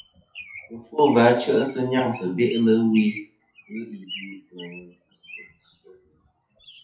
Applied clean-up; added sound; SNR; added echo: classical method WPE with log-MMSE.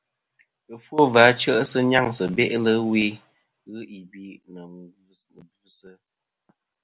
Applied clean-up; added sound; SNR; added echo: none; none; none; none.